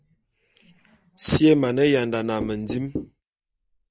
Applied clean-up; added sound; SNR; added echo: neural mask model Resemble Enhance denoiser.